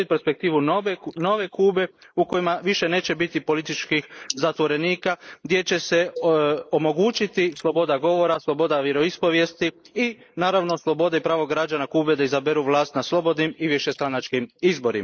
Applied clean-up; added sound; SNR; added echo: neural mask model Resemble Enhance denoiser.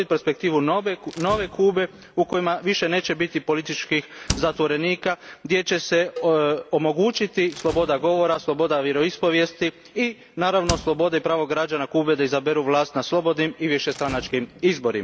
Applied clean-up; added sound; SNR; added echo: none; Cowbell + Slam; 17 dB; none.